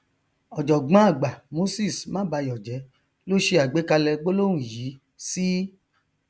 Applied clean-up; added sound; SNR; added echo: none; none; none; none.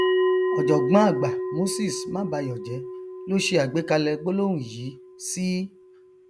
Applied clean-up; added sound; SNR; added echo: none; Bell; 3 dB; none.